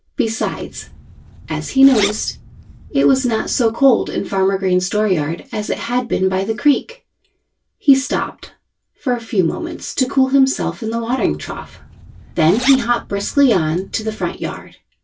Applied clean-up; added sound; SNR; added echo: none; Zipper (clothing); 14 dB; reverberation time 0.2 s.